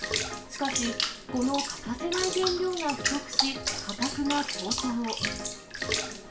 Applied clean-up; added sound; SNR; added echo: none; Bathtub (filling or washing) / Water; 1 dB; reverberation time 0.2 s.